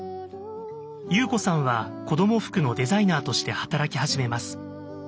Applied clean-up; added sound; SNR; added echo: none; none; none; none.